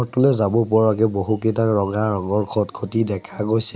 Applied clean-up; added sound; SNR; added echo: none; none; none; none.